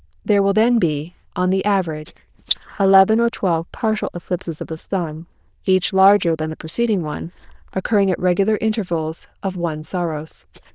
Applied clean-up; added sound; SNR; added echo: neural diffusion model UNIVERSE++.